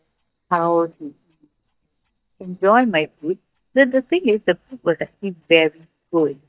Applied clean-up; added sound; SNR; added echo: neural mask model DeepFilterNet 3.